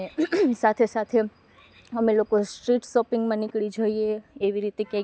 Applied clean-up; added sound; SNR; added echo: none; none; none; none.